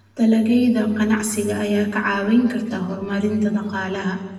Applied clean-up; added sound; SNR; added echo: none; none; none; reverberation time 1.1 s.